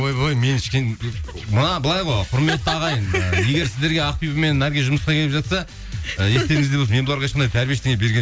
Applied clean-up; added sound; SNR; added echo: none; none; none; none.